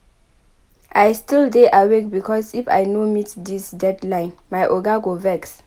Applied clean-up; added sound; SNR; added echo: none; none; none; none.